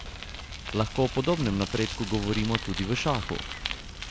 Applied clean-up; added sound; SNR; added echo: none; Bicycle; 6 dB; none.